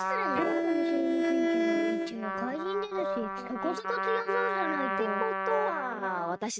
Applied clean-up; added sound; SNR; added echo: neural mask model RNNoise.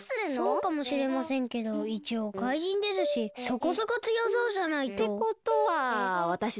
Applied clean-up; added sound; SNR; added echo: none; none; none; none.